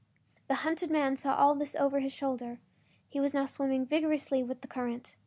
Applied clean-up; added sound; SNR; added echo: none; none; none; none.